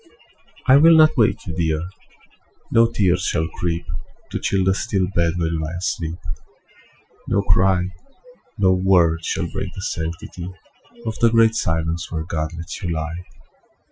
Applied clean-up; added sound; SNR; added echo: classical method Wiener filter.